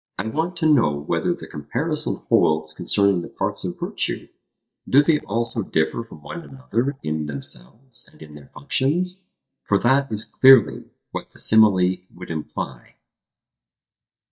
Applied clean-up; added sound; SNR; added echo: neural mask model DeepFilterNet 3.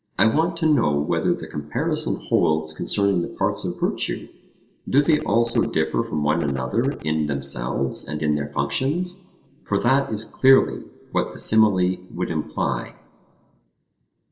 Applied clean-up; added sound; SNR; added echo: neural separator model SepFormer DNS4.